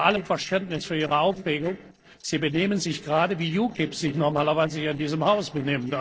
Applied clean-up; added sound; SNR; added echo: neural separator model SepFormer DNS4.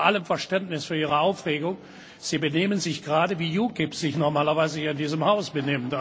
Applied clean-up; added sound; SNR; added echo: none; none; none; none.